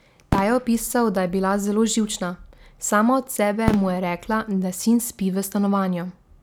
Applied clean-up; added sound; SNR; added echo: none; Fireworks; 12 dB; none.